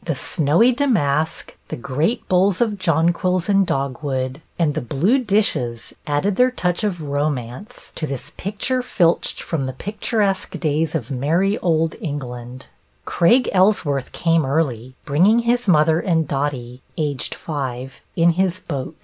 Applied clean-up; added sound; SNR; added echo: none; none; none; none.